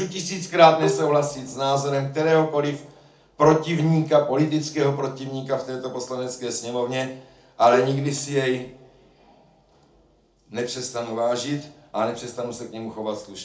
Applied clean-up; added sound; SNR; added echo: none; Marimba, xylophone; 5 dB; reverberation time 0.4 s.